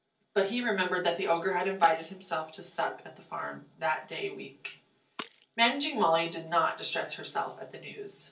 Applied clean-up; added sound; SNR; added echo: neural separator model SepFormer DNS4.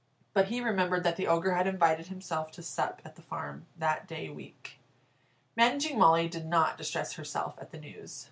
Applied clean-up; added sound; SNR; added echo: none; none; none; none.